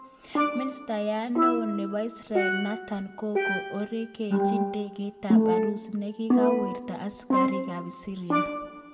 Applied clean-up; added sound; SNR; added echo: none; Percussion; -5 dB; reverberation time 1.3 s.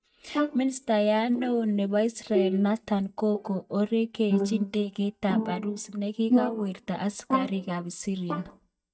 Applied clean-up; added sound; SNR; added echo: neural mask model DeepFilterNet 3.